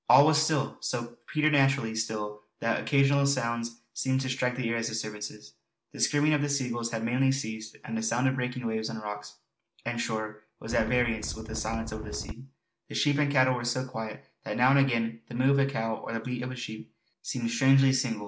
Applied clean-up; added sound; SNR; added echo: none; Wind; 9 dB; none.